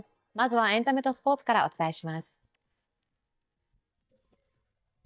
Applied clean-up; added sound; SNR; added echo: neural mask model DeepFilterNet 3.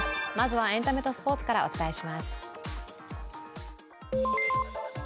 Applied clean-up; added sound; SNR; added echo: none; none; none; none.